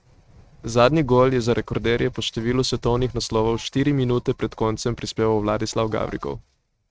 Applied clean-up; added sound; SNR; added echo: neural mask model RNNoise.